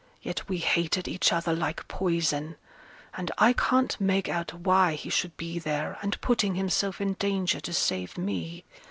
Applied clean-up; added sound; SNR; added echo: none; none; none; none.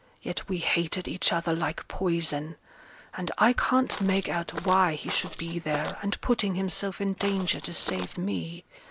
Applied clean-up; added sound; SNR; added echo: none; Walk, footsteps; 10 dB; none.